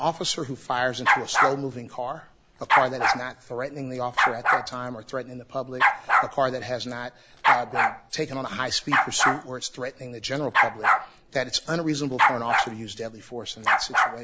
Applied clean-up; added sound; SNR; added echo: none; Bark; -4 dB; none.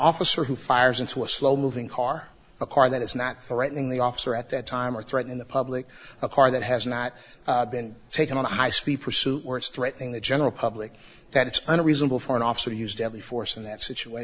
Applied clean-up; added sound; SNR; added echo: none; none; none; none.